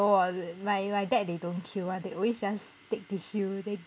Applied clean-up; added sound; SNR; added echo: none; none; none; none.